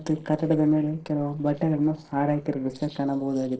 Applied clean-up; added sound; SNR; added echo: neural separator model SepFormer DNS4.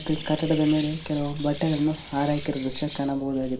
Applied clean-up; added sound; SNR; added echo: none; Bird; 10 dB; reverberation time 0.3 s.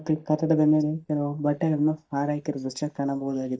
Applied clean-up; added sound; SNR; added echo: neural mask model DeepFilterNet 3.